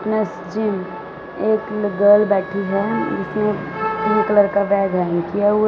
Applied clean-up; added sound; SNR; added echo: none; Wind instrument, woodwind instrument; 18 dB; none.